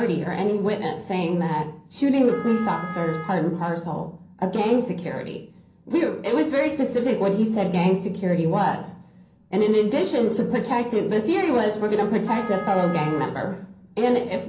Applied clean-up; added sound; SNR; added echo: none; Wind instrument, woodwind instrument; 15 dB; reverberation time 0.6 s.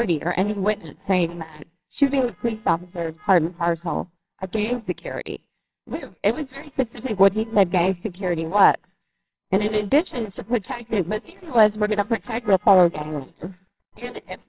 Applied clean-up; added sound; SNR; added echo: neural separator model SepFormer WHAMR!.